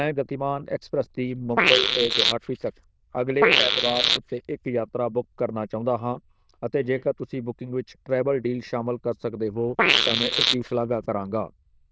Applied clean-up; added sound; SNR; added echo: neural diffusion model UNIVERSE++.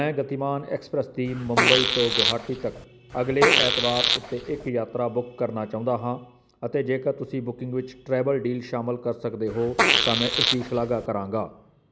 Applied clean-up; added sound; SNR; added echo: none; Fart; -3 dB; none.